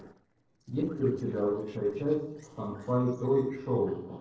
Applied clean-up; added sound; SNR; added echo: neural separator model SepFormer DNS4.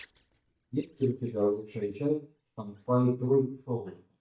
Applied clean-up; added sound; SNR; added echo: neural mask model DeepFilterNet 3.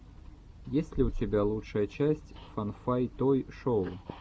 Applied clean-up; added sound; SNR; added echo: none; none; none; none.